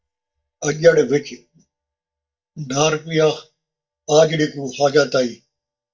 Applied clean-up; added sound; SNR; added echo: neural mask model DeepFilterNet 3.